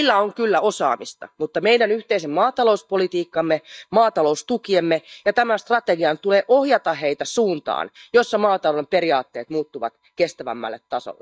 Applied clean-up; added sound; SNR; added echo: neural mask model DeepFilterNet 3.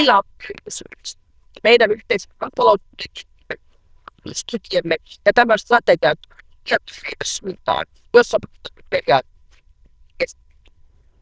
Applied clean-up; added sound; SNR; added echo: neural diffusion model UNIVERSE++.